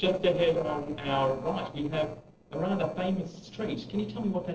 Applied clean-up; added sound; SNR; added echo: neural separator model SepFormer DNS4.